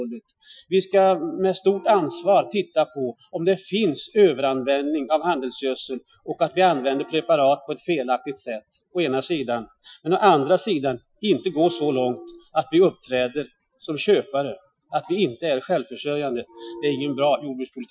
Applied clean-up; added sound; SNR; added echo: classical method Wiener filter.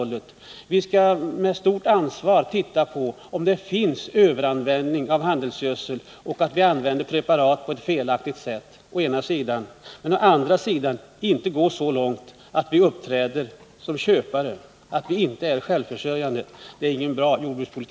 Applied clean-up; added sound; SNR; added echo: none; none; none; none.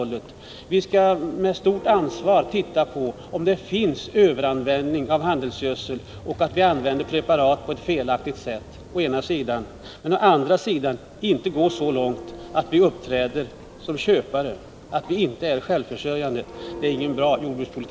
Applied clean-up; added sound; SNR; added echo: none; Church bell; 17 dB; none.